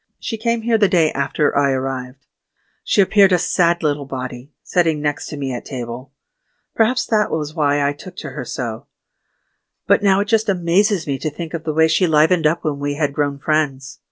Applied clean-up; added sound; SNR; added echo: none; none; none; none.